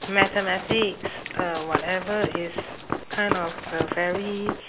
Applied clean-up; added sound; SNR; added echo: none; Walk, footsteps / Run; 3 dB; none.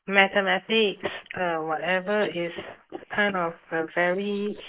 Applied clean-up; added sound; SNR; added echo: neural mask model Resemble Enhance denoiser.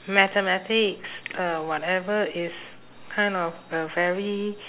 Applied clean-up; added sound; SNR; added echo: none; none; none; none.